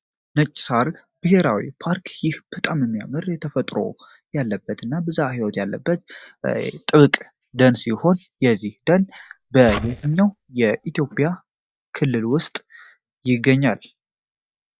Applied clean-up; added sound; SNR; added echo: neural mask model DeepFilterNet 3.